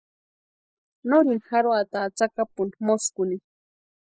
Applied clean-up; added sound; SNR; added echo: neural mask model Resemble Enhance denoiser.